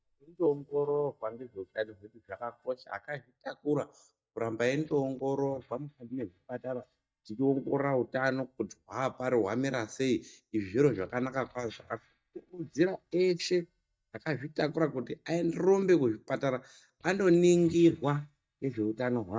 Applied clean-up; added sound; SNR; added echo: neural mask model DeepFilterNet 3.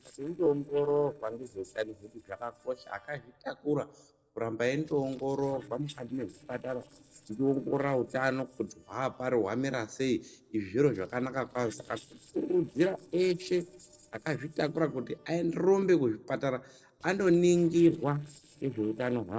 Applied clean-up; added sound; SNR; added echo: neural separator model SepFormer DNS4.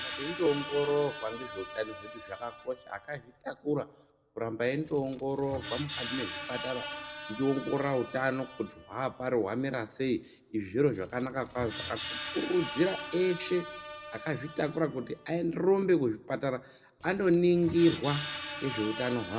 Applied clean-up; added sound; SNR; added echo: none; Screech; 10 dB; reverberation time 0.7 s.